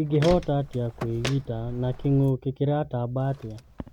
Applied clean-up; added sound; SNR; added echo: none; Walk, footsteps + Car; 13 dB; none.